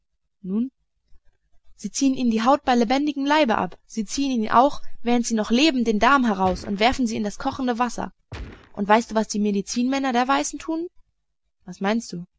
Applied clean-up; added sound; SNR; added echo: none; Gunshot, gunfire; 15 dB; none.